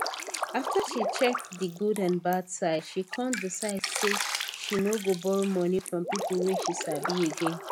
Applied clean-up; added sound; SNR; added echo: none; Drip; 5 dB; none.